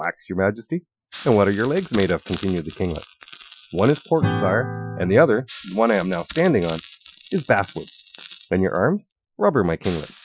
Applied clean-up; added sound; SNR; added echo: classical method Wiener filter.